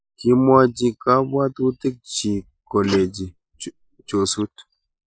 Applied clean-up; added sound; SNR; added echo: neural mask model Resemble Enhance denoiser.